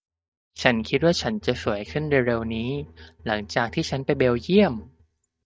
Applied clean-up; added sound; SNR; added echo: neural mask model DeepFilterNet 3.